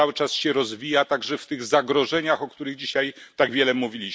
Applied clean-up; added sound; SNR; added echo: none; none; none; none.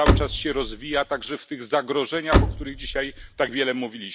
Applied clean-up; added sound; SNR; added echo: none; Slam; -2 dB; none.